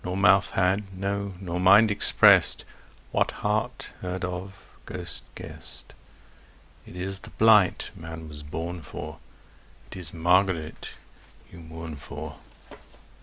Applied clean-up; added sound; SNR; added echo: none; none; none; none.